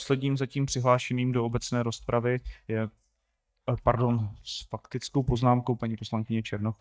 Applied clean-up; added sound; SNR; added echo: neural mask model DeepFilterNet 3.